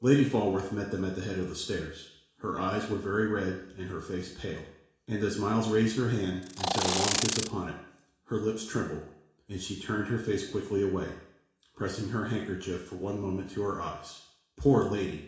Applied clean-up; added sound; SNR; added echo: none; Insect; -1 dB; reverberation time 0.7 s.